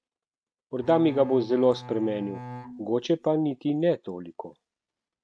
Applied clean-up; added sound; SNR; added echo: neural mask model RNNoise.